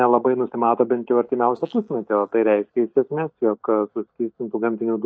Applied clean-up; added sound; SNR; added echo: neural mask model DeepFilterNet 3.